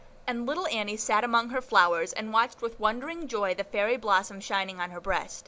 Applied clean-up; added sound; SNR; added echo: none; none; none; none.